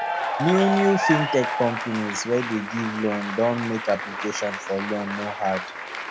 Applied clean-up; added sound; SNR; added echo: none; Applause / Cheering; 4 dB; none.